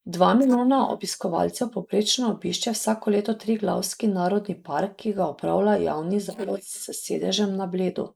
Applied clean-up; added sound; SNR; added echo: neural mask model Resemble Enhance denoiser.